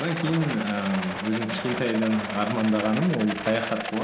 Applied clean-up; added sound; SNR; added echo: none; Rattle; 7 dB; reverberation time 1.3 s.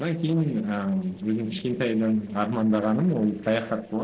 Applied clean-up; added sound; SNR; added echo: neural separator model SepFormer DNS4.